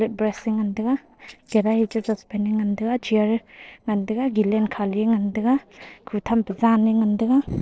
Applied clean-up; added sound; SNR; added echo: neural separator model SepFormer DNS4.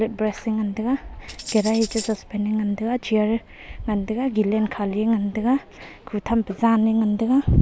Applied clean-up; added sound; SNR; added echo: none; Tambourine; 14 dB; none.